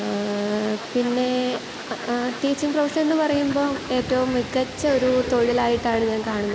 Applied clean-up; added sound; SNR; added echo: none; Fowl; 14 dB; none.